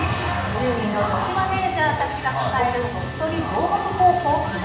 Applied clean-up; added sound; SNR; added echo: none; Wind instrument, woodwind instrument; 19 dB; reverberation time 1.1 s.